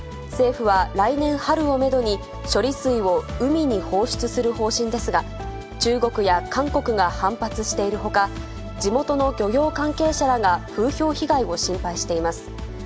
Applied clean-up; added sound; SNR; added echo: none; none; none; none.